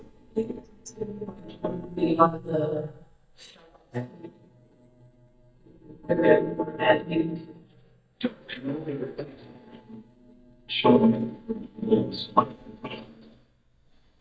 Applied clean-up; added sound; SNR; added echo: neural mask model DeepFilterNet 3.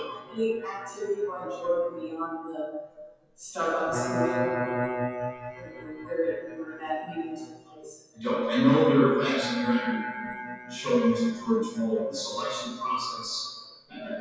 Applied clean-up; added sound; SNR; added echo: classical method WPE with log-MMSE.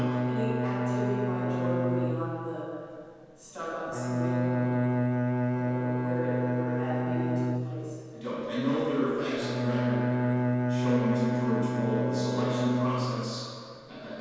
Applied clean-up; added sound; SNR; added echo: none; Bowed string instrument; -4 dB; reverberation time 2.1 s.